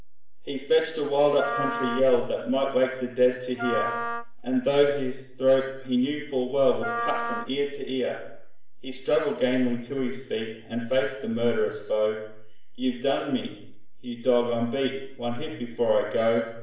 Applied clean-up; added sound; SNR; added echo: none; Wind instrument, woodwind instrument; 8 dB; reverberation time 0.7 s.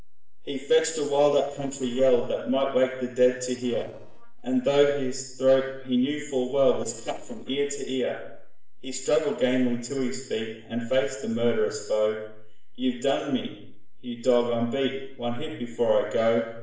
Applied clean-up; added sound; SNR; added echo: neural separator model SepFormer DNS4.